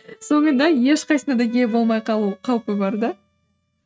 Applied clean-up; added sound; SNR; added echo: neural mask model RNNoise.